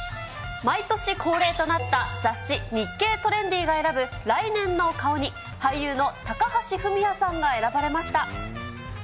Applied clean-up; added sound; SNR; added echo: none; none; none; none.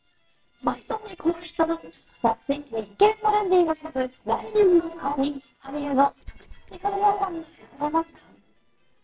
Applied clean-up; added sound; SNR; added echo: neural separator model SepFormer WHAMR!.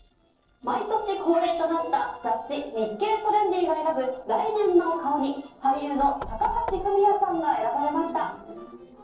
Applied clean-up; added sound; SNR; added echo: neural separator model SepFormer DNS4.